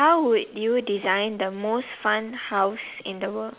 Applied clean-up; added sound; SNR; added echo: none; none; none; none.